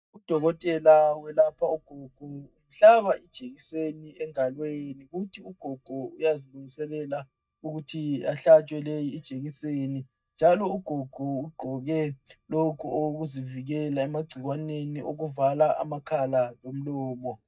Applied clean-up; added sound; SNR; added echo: neural mask model DeepFilterNet 3.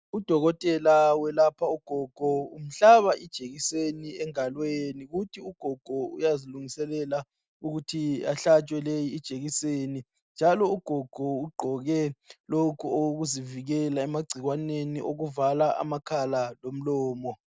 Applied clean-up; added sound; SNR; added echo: none; none; none; none.